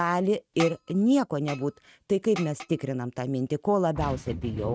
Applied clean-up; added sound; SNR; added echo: neural mask model RNNoise.